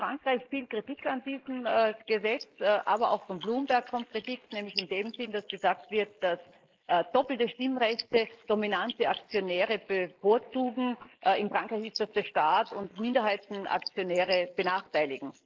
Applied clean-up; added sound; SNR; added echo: neural mask model Resemble Enhance denoiser.